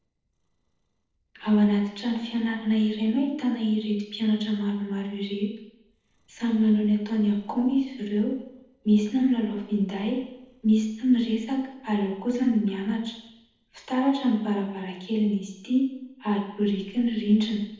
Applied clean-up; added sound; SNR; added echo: neural separator model SepFormer DNS4.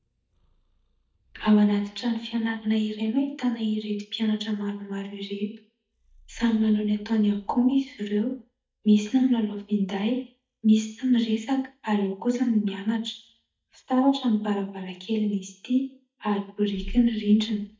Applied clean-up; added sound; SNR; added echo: neural mask model DeepFilterNet 3.